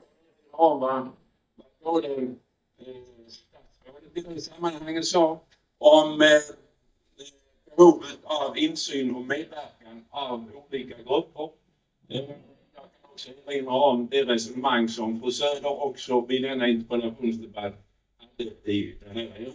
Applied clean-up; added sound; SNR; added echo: neural mask model DeepFilterNet 3.